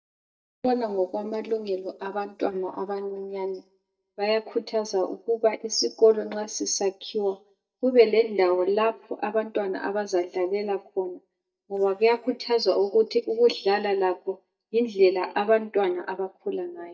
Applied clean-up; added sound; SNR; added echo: neural mask model DeepFilterNet 3.